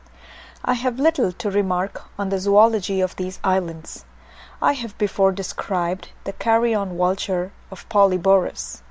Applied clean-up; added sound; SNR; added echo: none; none; none; none.